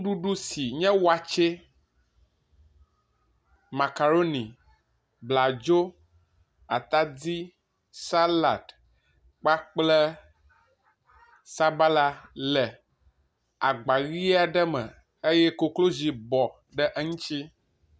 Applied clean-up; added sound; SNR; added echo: none; none; none; none.